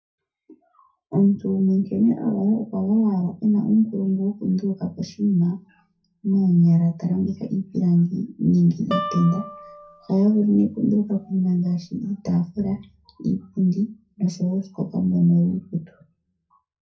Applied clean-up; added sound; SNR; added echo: none; Guitar; 12 dB; reverberation time 0.3 s.